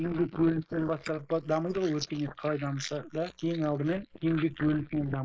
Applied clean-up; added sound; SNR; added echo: neural mask model Resemble Enhance denoiser.